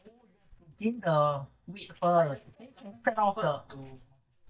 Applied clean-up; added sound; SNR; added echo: neural mask model DeepFilterNet 3.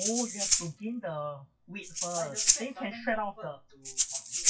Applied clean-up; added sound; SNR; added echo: classical method WPE with log-MMSE.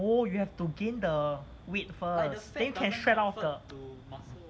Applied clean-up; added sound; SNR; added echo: none; none; none; none.